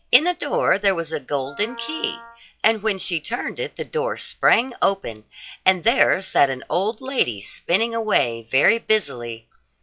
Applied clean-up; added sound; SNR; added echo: classical method log-MMSE.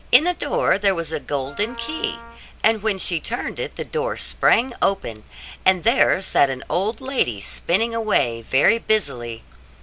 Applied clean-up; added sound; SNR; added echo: none; Wind instrument, woodwind instrument; 17 dB; none.